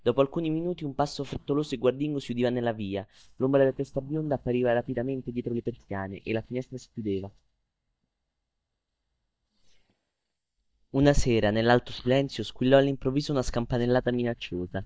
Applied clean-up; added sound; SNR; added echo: neural mask model DeepFilterNet 3.